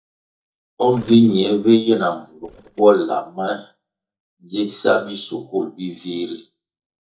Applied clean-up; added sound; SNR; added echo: neural mask model DeepFilterNet 3.